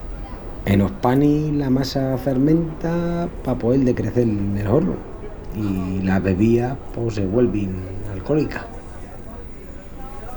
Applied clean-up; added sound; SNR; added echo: none; Subway, metro, underground; 11 dB; none.